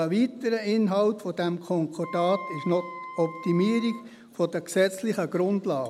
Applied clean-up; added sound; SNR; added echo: none; Wind instrument, woodwind instrument; 13 dB; none.